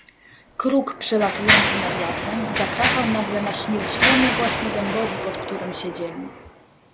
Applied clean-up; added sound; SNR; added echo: none; Mechanisms; -1 dB; none.